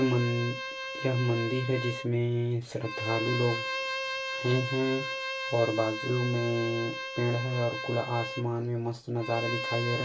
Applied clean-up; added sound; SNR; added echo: none; Bowed string instrument; 6 dB; reverberation time 0.2 s.